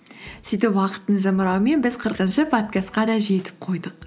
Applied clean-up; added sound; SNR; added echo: none; none; none; none.